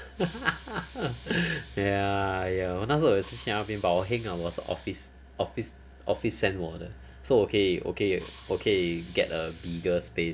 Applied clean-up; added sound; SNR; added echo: none; Hiss; 16 dB; none.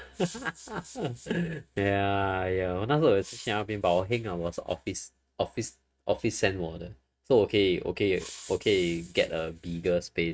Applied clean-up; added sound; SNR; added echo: neural mask model RNNoise.